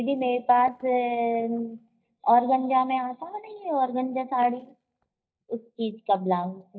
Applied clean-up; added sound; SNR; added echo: neural mask model DeepFilterNet 3.